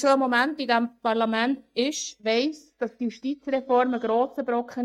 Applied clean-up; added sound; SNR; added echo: neural mask model DeepFilterNet 3.